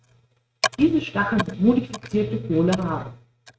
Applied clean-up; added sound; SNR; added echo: neural mask model RNNoise.